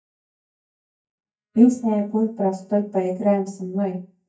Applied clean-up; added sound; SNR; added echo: neural mask model DeepFilterNet 3.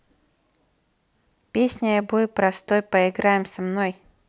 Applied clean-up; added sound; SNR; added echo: none; none; none; none.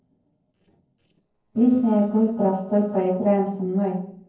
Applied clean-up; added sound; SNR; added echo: neural separator model SepFormer DNS4.